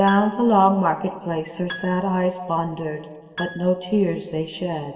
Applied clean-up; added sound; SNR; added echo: none; Piano; 19 dB; reverberation time 2.6 s.